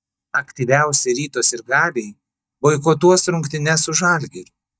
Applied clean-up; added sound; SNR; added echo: neural mask model DeepFilterNet 3.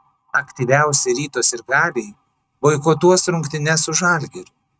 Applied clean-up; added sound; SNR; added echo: neural mask model RNNoise.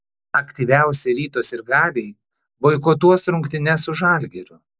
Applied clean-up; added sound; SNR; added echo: none; none; none; none.